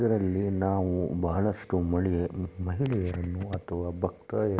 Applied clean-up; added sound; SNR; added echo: none; none; none; none.